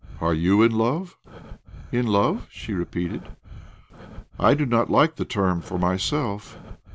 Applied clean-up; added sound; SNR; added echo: none; Breathing; 18 dB; none.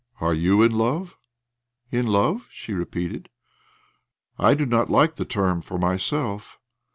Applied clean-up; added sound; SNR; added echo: none; none; none; none.